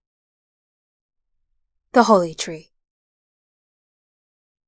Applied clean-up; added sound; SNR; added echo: neural mask model Resemble Enhance denoiser.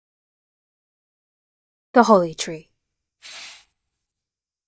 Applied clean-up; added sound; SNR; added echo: neural mask model DeepFilterNet 3.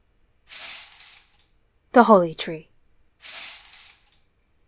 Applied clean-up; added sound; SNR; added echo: none; Crushing; 19 dB; none.